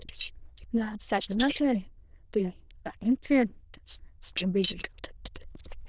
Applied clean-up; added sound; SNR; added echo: neural diffusion model UNIVERSE++.